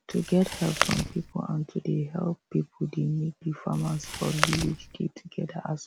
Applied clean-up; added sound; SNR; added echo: none; Chewing, mastication; 3 dB; none.